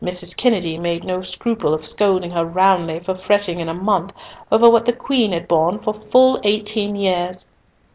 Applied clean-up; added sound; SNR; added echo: none; none; none; none.